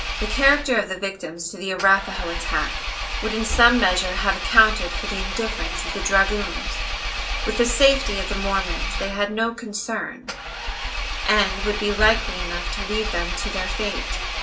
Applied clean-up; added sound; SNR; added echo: none; Engine; 3 dB; reverberation time 0.2 s.